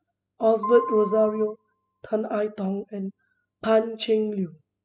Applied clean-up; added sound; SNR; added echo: classical method spectral subtraction.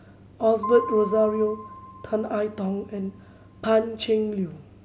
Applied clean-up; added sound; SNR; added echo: none; Piano; 13 dB; none.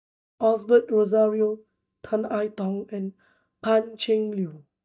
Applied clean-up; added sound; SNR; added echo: neural mask model DeepFilterNet 3.